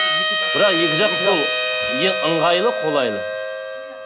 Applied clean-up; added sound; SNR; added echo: none; Harmonica; 0 dB; none.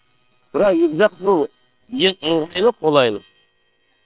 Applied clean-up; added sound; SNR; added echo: neural separator model SepFormer WHAM!.